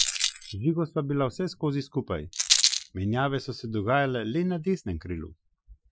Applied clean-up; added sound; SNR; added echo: classical method Wiener filter.